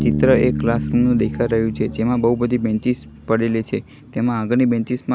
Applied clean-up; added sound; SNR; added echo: none; Bass guitar; 8 dB; none.